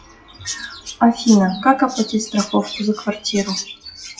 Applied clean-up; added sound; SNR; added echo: classical method WPE with log-MMSE.